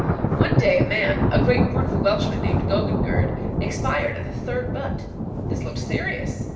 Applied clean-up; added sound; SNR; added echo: none; Thunder; -4 dB; reverberation time 0.8 s.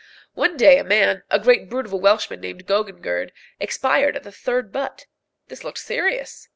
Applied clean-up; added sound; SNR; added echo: none; none; none; none.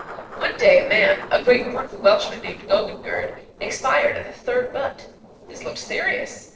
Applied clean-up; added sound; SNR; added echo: neural separator model SepFormer DNS4.